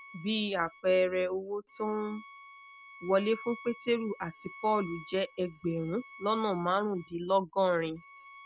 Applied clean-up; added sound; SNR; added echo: none; Bowed string instrument; 20 dB; none.